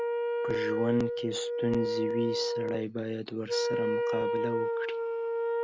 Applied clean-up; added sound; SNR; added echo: none; Wind instrument, woodwind instrument; -3 dB; none.